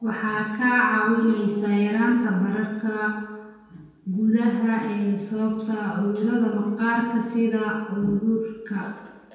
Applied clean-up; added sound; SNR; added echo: none; none; none; reverberation time 1.1 s.